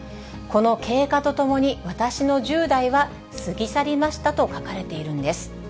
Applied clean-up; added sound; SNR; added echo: none; none; none; none.